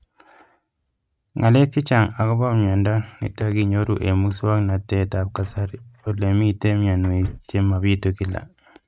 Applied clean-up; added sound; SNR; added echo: neural mask model RNNoise.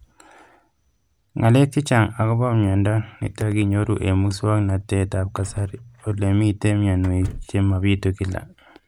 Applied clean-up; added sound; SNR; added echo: none; Door / Car; 18 dB; none.